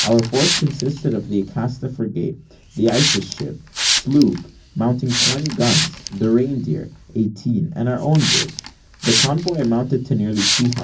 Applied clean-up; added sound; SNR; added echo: none; Hiss; 5 dB; reverberation time 0.4 s.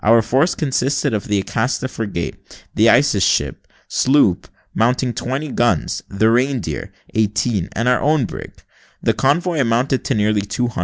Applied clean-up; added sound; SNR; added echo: none; none; none; none.